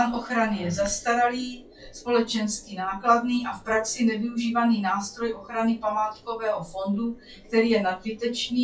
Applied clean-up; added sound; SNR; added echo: classical method WPE with log-MMSE.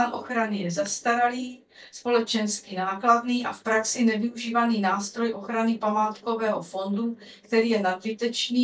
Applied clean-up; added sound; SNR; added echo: neural mask model DeepFilterNet 3.